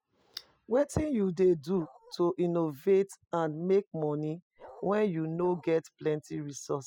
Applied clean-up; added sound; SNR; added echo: classical method spectral subtraction.